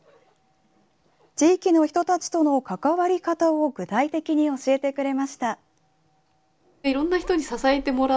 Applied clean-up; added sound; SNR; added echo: none; none; none; none.